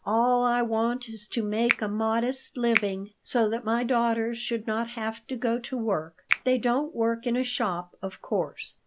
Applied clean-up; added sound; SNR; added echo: none; Finger snapping; 3 dB; none.